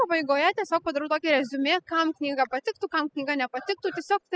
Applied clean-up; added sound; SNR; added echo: classical method spectral subtraction.